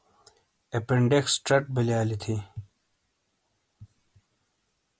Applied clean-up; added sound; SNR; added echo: none; none; none; none.